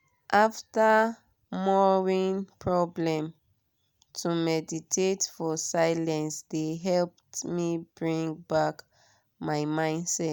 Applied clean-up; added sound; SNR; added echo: none; none; none; none.